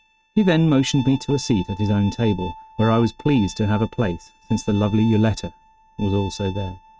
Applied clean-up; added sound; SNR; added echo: neural mask model RNNoise.